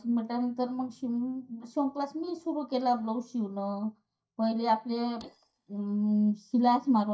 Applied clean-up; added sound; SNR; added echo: neural mask model DeepFilterNet 3.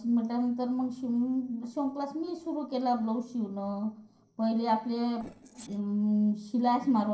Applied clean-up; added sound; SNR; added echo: neural separator model SepFormer DNS4.